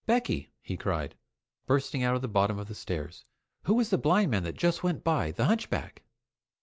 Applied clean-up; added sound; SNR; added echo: none; none; none; none.